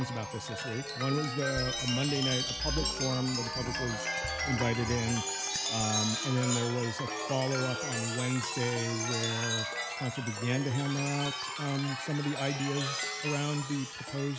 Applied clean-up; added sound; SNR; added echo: none; Chime; 2 dB; none.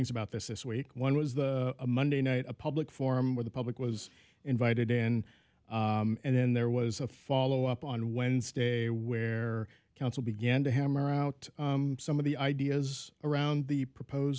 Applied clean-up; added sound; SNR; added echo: none; none; none; none.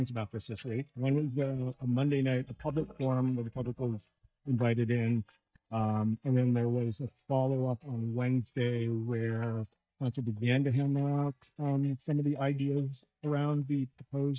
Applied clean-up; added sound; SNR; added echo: neural mask model DeepFilterNet 3.